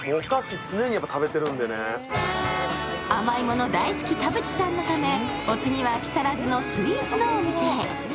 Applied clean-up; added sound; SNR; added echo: none; Microwave oven; 19 dB; none.